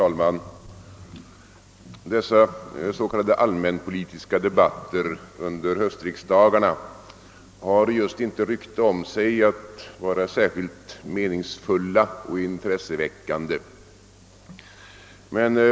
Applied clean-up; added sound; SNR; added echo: none; none; none; none.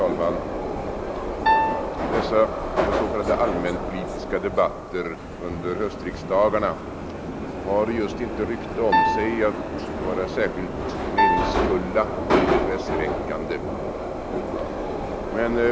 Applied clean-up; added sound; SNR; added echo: none; Piano + Subway, metro, underground; -1 dB; none.